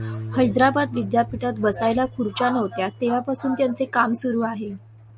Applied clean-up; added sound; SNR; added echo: none; Bass guitar; 14 dB; none.